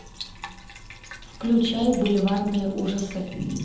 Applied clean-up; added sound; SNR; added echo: none; Bathtub (filling or washing); 15 dB; reverberation time 0.8 s.